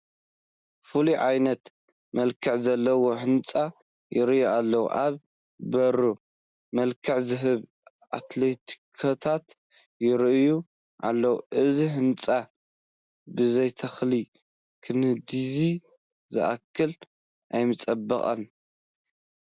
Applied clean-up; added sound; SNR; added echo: none; none; none; none.